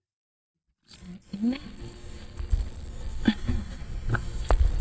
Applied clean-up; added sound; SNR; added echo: neural mask model DeepFilterNet 3.